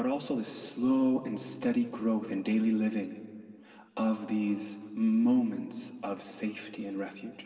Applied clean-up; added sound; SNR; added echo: none; none; none; reverberation time 2.1 s.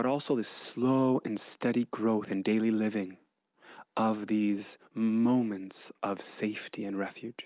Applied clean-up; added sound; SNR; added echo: none; none; none; none.